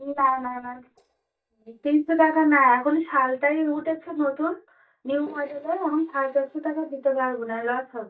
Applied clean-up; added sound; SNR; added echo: neural mask model DeepFilterNet 3.